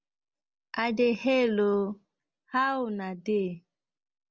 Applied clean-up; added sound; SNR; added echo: none; none; none; none.